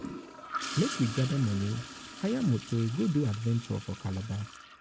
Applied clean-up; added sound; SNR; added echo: none; Toilet flush / Gurgling; 11 dB; none.